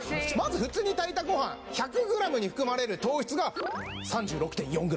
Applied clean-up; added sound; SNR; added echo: none; none; none; none.